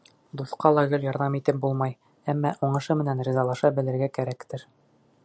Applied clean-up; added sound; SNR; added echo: none; none; none; none.